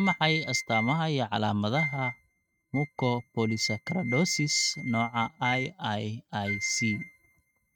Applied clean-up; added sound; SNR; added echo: neural mask model RNNoise.